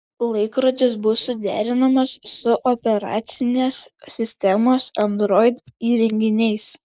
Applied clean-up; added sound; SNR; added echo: neural mask model Resemble Enhance denoiser.